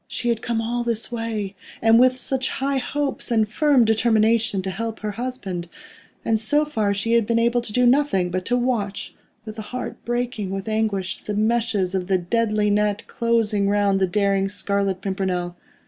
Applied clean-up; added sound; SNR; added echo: none; none; none; none.